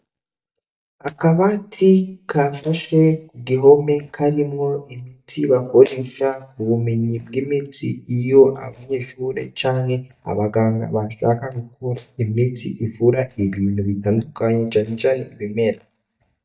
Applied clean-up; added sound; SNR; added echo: neural mask model DeepFilterNet 3.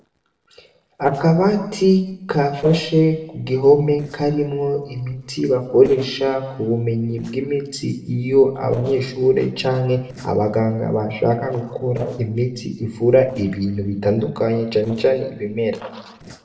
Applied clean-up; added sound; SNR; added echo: neural separator model SepFormer DNS4.